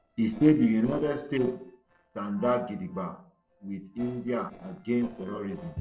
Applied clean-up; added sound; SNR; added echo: neural separator model SepFormer DNS4.